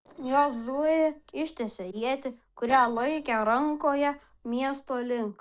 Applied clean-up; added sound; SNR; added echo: neural separator model SepFormer DNS4.